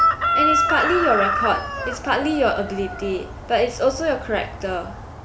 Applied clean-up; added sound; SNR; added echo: none; Chicken, rooster; 1 dB; none.